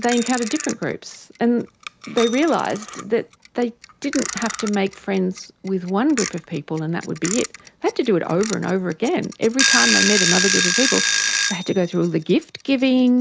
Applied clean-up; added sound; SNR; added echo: none; Alarm / Clock; 4 dB; none.